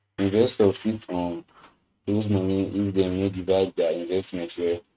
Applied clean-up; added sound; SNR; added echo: neural mask model RNNoise.